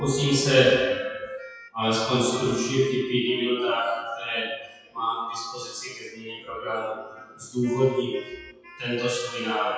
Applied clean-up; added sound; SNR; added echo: classical method WPE with log-MMSE.